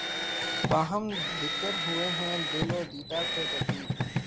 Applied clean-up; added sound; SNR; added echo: none; Drill; -2 dB; none.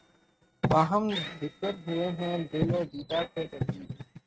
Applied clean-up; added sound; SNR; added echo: neural mask model RNNoise.